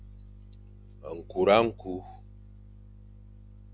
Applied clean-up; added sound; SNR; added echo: none; none; none; none.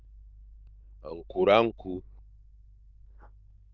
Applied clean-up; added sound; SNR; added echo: neural diffusion model UNIVERSE++.